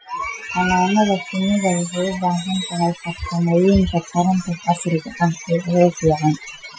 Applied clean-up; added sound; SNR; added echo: classical method Wiener filter.